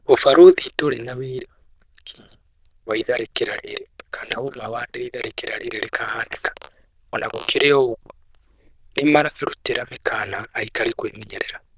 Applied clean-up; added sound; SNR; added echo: neural diffusion model UNIVERSE++.